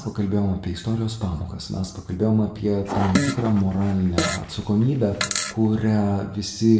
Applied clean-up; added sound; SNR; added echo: none; Fart; 5 dB; reverberation time 0.7 s.